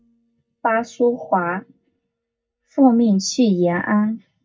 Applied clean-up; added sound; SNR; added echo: neural mask model DeepFilterNet 3.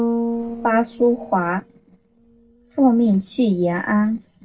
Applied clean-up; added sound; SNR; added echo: neural separator model SepFormer DNS4.